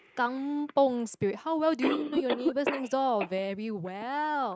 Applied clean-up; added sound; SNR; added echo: neural mask model RNNoise.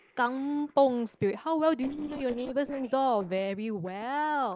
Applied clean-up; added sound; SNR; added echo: neural separator model SepFormer DNS4.